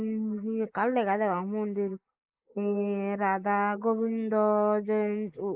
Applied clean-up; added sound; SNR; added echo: neural mask model Resemble Enhance denoiser.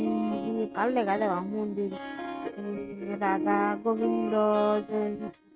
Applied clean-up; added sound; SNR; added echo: neural mask model RNNoise.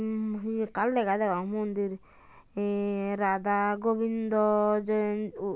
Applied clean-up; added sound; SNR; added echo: none; none; none; none.